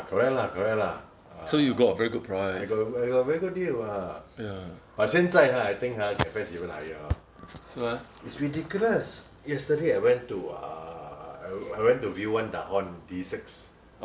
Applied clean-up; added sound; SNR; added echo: none; none; none; none.